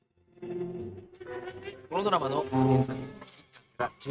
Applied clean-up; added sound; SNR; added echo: neural mask model RNNoise.